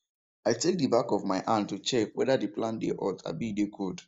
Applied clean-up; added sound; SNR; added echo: neural mask model Resemble Enhance denoiser.